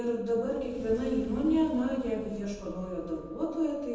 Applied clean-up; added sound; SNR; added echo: none; Sliding door; 16 dB; reverberation time 1.1 s.